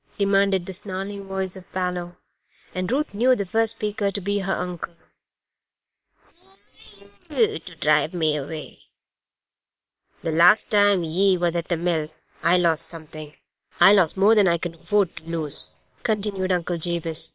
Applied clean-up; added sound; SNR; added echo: neural separator model SepFormer WHAM!.